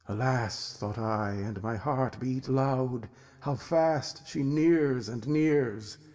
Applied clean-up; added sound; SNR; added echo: none; none; none; reverberation time 2.0 s.